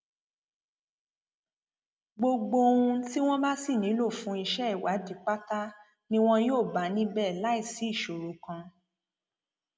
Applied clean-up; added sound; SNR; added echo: none; none; none; none.